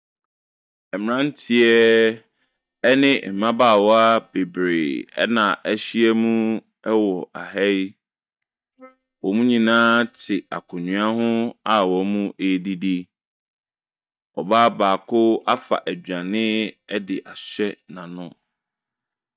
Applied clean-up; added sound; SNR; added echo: neural mask model DeepFilterNet 3.